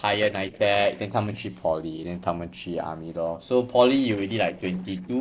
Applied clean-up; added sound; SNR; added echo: neural separator model SepFormer DNS4.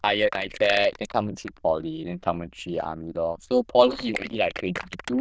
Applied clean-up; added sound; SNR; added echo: neural diffusion model UNIVERSE++.